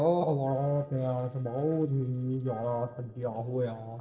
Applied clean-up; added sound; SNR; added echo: neural separator model SepFormer DNS4.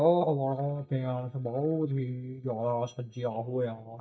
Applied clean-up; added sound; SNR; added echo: neural mask model DeepFilterNet 3.